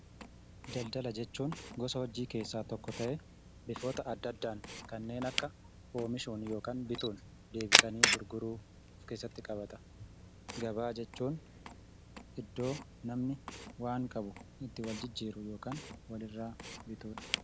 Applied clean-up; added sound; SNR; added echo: none; Camera; -1 dB; none.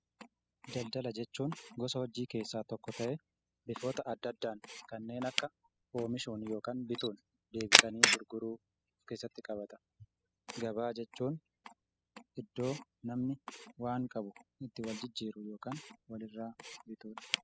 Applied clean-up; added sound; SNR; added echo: classical method spectral subtraction.